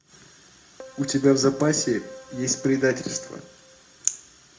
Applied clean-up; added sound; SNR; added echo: none; Keyboard (musical); 17 dB; reverberation time 0.3 s.